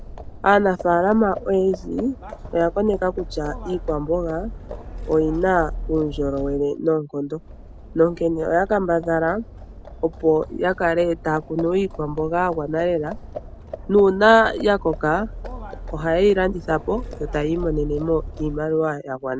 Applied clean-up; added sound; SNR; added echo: none; Livestock, farm animals, working animals; 13 dB; none.